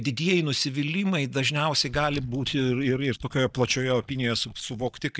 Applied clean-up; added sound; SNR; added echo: neural mask model DeepFilterNet 3.